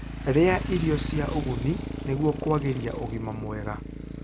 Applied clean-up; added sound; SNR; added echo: none; Motorcycle; 6 dB; none.